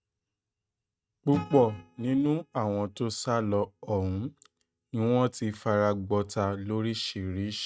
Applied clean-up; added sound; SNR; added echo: neural mask model RNNoise.